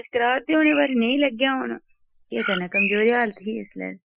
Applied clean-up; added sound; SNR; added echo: classical method Wiener filter.